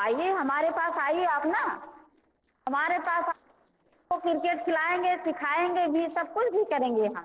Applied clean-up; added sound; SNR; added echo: neural separator model SepFormer DNS4.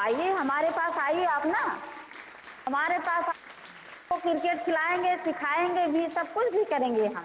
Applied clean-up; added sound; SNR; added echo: none; Applause; 20 dB; none.